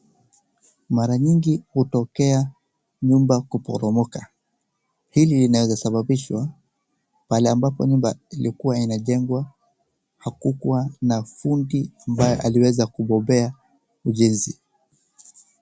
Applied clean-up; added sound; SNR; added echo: none; none; none; none.